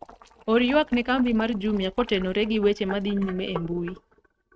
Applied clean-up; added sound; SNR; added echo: neural mask model RNNoise.